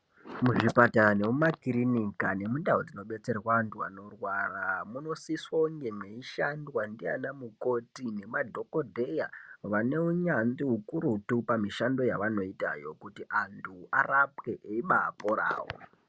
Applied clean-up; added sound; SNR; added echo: none; none; none; none.